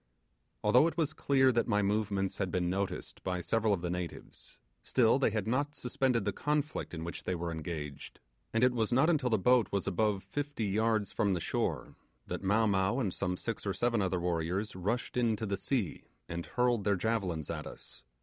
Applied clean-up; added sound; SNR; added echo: none; none; none; none.